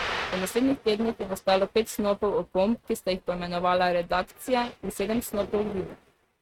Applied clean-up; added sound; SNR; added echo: neural mask model RNNoise.